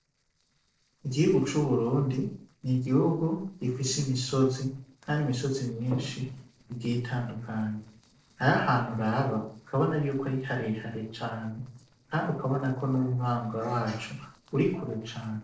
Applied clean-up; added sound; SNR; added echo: neural separator model SepFormer DNS4.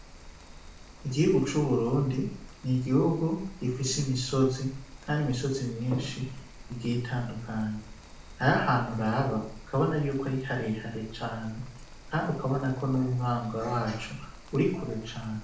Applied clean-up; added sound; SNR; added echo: none; Rain; 17 dB; reverberation time 0.5 s.